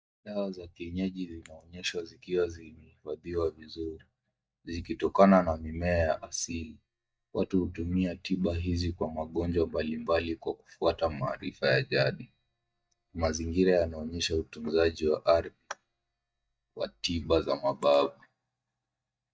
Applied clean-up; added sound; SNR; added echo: neural mask model DeepFilterNet 3.